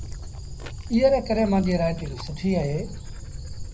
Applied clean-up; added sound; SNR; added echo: none; Dog; 9 dB; reverberation time 0.4 s.